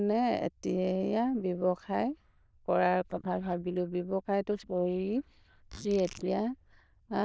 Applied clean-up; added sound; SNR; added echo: neural diffusion model UNIVERSE++.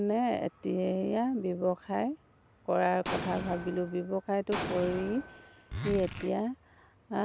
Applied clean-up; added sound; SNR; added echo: none; Explosion + Zipper (clothing); 8 dB; none.